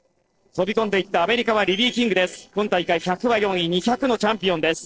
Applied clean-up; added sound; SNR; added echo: neural separator model SepFormer DNS4.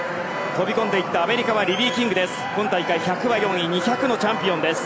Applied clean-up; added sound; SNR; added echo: none; Alarm / Car; 15 dB; none.